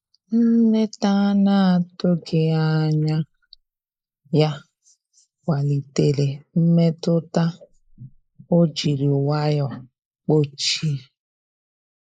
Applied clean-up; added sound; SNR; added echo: neural mask model Resemble Enhance denoiser.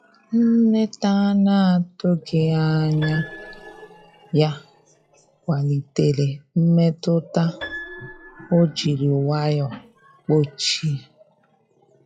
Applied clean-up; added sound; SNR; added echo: classical method log-MMSE.